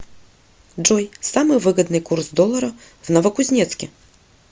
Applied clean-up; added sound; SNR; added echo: none; none; none; none.